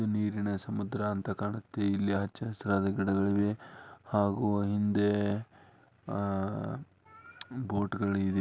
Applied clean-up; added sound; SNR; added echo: none; none; none; none.